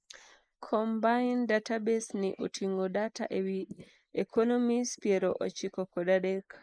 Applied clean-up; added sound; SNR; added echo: neural mask model Resemble Enhance denoiser.